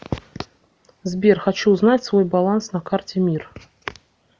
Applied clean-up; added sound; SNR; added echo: none; none; none; none.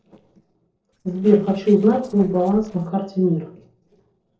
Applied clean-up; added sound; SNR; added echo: neural separator model SepFormer DNS4.